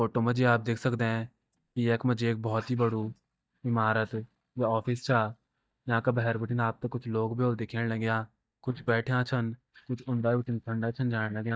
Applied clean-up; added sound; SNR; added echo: neural mask model DeepFilterNet 3.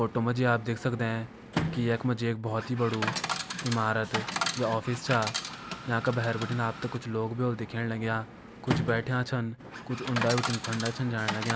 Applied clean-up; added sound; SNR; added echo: none; Coin (dropping) / Chatter; 6 dB; none.